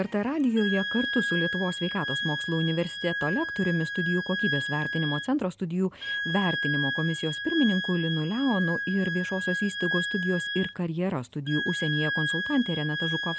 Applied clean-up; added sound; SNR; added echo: none; Wind instrument, woodwind instrument; 4 dB; none.